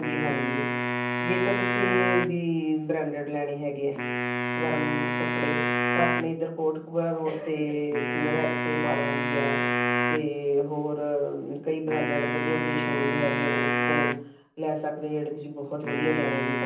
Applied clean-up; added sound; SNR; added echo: none; Wind instrument, woodwind instrument; 0 dB; reverberation time 0.6 s.